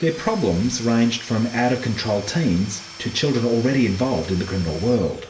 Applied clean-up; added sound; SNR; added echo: none; Tools / Domestic sounds, home sounds; 18 dB; reverberation time 0.5 s.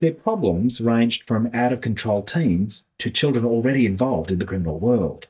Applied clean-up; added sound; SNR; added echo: neural mask model DeepFilterNet 3.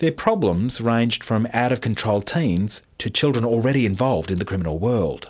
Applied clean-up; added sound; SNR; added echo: none; none; none; none.